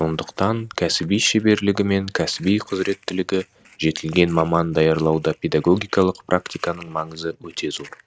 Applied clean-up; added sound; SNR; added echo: neural mask model RNNoise.